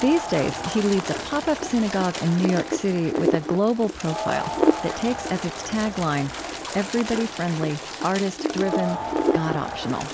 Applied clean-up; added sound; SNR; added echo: none; Crowd + Wind; 3 dB; none.